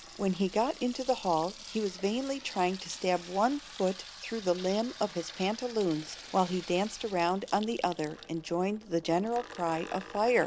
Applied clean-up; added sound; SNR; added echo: none; Sink (filling or washing) / Water tap, faucet; 16 dB; none.